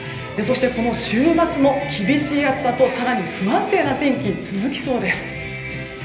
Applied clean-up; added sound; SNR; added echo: none; none; none; reverberation time 1.4 s.